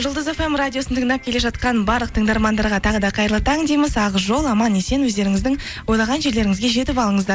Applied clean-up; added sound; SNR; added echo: none; none; none; none.